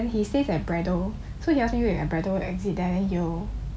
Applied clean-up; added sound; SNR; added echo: none; none; none; none.